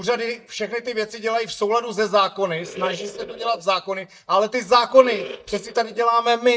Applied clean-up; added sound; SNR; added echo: neural mask model DeepFilterNet 3.